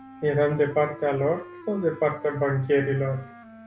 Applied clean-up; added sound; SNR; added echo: none; Wind instrument, woodwind instrument; 18 dB; none.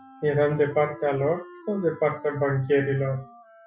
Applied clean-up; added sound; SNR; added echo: classical method Wiener filter.